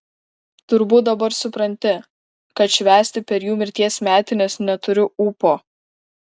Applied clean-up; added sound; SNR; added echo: none; none; none; none.